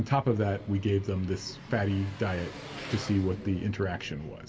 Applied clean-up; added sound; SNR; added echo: none; Engine; 16 dB; reverberation time 1.3 s.